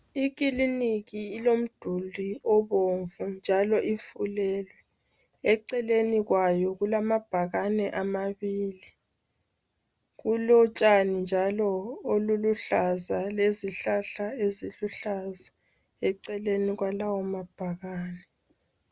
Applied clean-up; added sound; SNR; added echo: none; none; none; none.